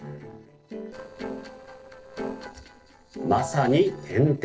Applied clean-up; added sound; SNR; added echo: neural separator model SepFormer DNS4.